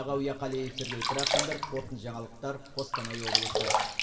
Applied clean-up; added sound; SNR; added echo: none; Sink (filling or washing); -3 dB; reverberation time 2.4 s.